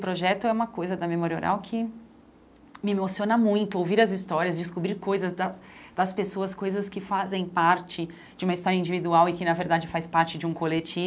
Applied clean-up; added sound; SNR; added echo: none; none; none; none.